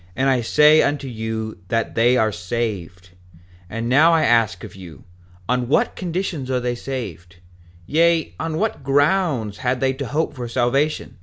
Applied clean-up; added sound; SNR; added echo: none; none; none; none.